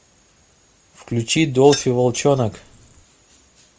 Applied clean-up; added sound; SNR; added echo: none; Keys jangling; 13 dB; none.